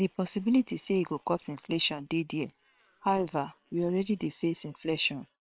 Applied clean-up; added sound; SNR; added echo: neural separator model SepFormer WHAM!.